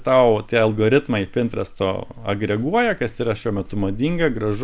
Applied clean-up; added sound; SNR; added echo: none; none; none; none.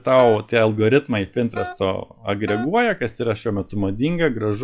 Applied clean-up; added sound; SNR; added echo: classical method log-MMSE.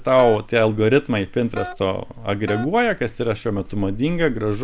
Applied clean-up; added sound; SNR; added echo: none; Wind instrument, woodwind instrument; 16 dB; none.